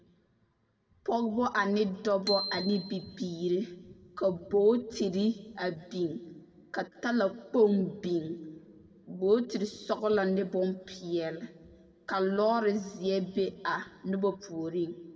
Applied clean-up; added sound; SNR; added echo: none; Bicycle bell; 11 dB; reverberation time 1.4 s.